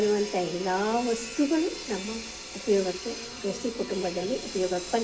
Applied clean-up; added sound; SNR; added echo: none; Sawing; 11 dB; none.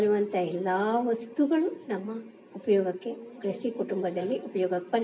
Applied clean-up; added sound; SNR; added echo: none; none; none; none.